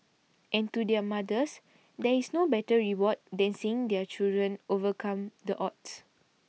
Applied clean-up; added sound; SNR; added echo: none; none; none; none.